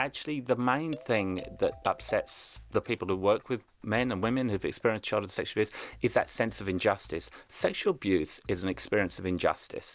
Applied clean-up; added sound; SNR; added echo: none; Marimba, xylophone; 17 dB; none.